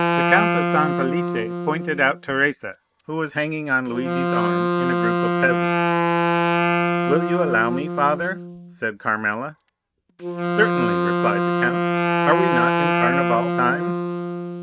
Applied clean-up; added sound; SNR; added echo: neural mask model RNNoise.